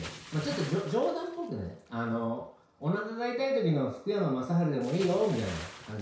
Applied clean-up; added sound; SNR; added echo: none; Bathtub (filling or washing) / Splash, splatter; 18 dB; reverberation time 0.6 s.